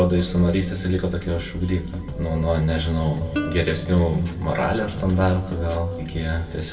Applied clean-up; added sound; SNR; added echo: none; Plucked string instrument; 14 dB; reverberation time 2.0 s.